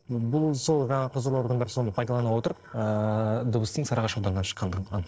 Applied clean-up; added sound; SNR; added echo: neural separator model SepFormer DNS4.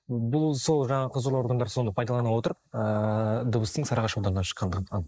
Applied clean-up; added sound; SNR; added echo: neural mask model Resemble Enhance denoiser.